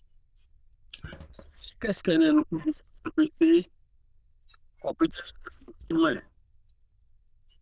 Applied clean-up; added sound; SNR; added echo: neural diffusion model UNIVERSE++.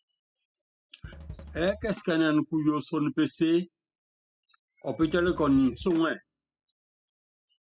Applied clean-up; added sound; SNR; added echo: classical method spectral subtraction.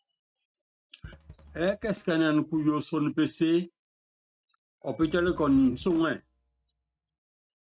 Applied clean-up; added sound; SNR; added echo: neural mask model RNNoise.